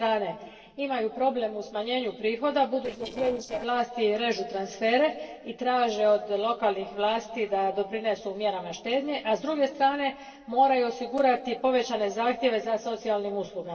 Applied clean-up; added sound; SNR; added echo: neural separator model SepFormer DNS4.